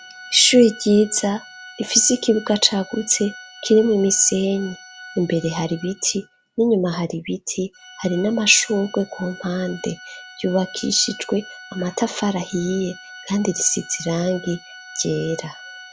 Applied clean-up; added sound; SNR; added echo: none; Organ; 19 dB; none.